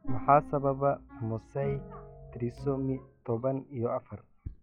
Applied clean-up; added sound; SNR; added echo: classical method log-MMSE.